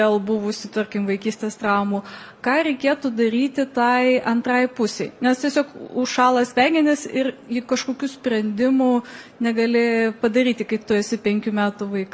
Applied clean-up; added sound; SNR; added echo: none; none; none; none.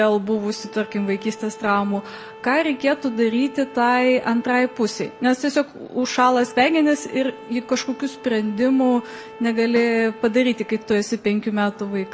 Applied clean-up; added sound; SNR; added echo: none; Bowed string instrument + Snare drum; 19 dB; none.